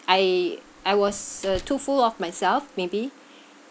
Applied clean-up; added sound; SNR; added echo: none; Slam; 20 dB; none.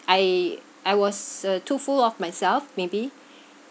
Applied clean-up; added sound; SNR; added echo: none; none; none; none.